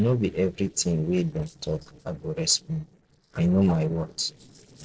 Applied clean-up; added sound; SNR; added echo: neural separator model SepFormer DNS4.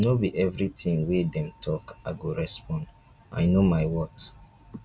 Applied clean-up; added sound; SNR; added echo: none; none; none; none.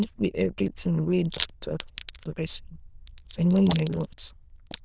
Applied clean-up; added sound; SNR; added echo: neural diffusion model UNIVERSE++.